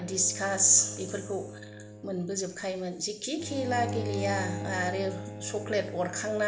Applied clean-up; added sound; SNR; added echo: none; Bowed string instrument; 9 dB; reverberation time 1.7 s.